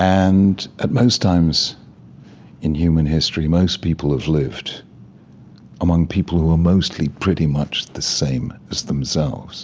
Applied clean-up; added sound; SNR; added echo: none; none; none; none.